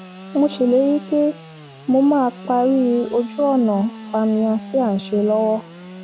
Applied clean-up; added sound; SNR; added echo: none; Sawing / Engine; 16 dB; none.